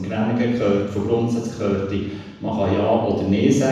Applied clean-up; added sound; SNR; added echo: none; none; none; reverberation time 1.1 s.